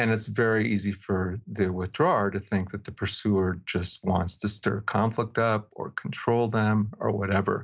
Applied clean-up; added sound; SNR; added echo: none; none; none; none.